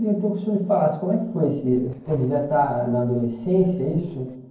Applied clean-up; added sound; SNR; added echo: neural separator model SepFormer DNS4.